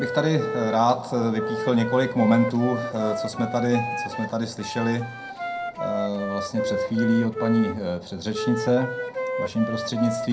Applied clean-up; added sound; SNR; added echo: none; Wind instrument, woodwind instrument; 6 dB; reverberation time 0.2 s.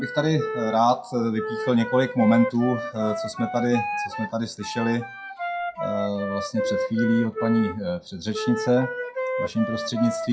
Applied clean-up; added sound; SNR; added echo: classical method WPE with log-MMSE.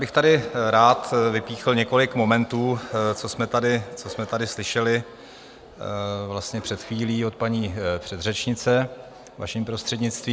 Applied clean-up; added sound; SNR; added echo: none; none; none; none.